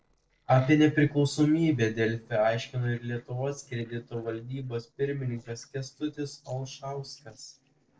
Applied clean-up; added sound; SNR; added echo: neural separator model SepFormer DNS4.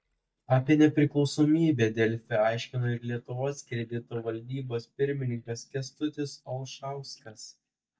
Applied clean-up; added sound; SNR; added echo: neural mask model DeepFilterNet 3.